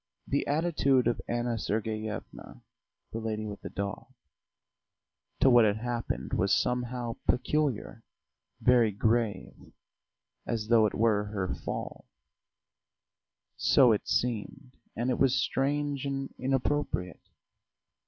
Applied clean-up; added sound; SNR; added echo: none; none; none; none.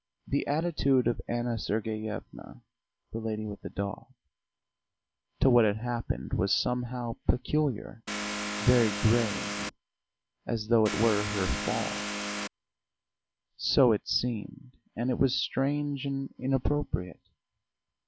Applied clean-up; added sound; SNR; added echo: none; Vehicle; 4 dB; none.